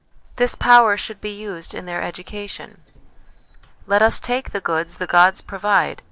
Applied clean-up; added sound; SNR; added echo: neural separator model SepFormer DNS4.